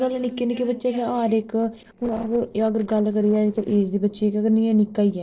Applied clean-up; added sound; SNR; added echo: neural separator model SepFormer DNS4.